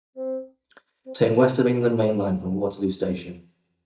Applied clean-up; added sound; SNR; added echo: neural mask model DeepFilterNet 3.